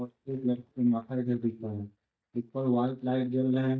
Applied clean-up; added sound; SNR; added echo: neural mask model DeepFilterNet 3.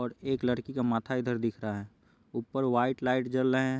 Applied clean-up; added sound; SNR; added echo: none; none; none; none.